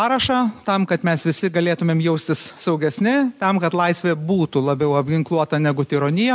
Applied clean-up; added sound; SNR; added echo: none; none; none; none.